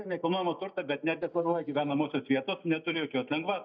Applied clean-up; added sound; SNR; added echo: neural mask model DeepFilterNet 3.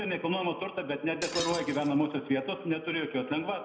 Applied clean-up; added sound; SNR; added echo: none; Shatter; 12 dB; reverberation time 0.7 s.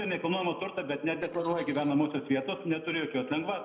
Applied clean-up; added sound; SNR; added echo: neural separator model SepFormer DNS4.